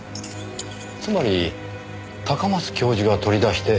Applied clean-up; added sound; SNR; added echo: none; none; none; none.